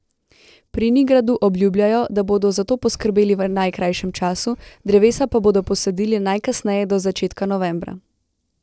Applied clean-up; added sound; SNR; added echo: neural separator model SepFormer DNS4.